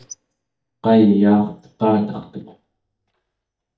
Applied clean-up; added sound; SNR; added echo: neural mask model DeepFilterNet 3.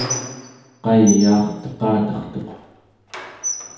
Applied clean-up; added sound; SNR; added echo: none; Squeak; 11 dB; reverberation time 2.0 s.